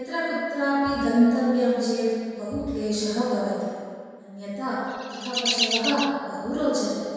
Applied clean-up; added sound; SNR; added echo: none; Chirp, tweet; 5 dB; reverberation time 1.9 s.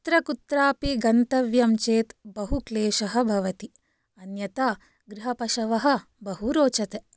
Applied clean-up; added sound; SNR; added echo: none; none; none; none.